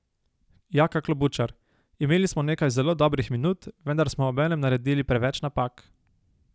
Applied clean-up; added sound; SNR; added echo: none; none; none; none.